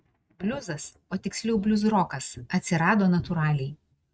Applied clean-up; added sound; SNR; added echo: neural mask model RNNoise.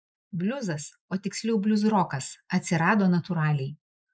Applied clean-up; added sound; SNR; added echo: neural mask model Resemble Enhance denoiser.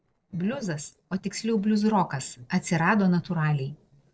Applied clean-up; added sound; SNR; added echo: neural separator model SepFormer DNS4.